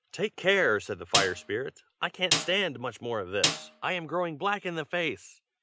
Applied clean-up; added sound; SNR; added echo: none; Snare drum; 1 dB; none.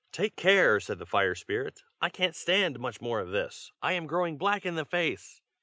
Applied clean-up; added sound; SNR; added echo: none; none; none; none.